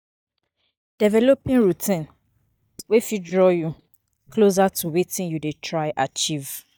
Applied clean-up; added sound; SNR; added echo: neural mask model DeepFilterNet 3.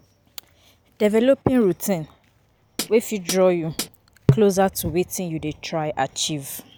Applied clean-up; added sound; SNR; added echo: none; Hi-hat; 3 dB; none.